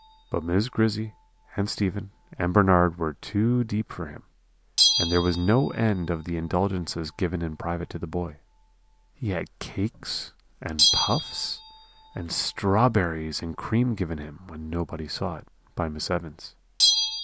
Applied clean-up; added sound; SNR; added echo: none; Bell; 6 dB; none.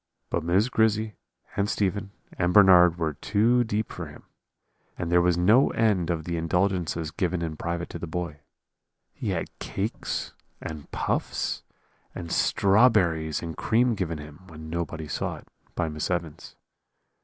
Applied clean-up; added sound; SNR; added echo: none; none; none; none.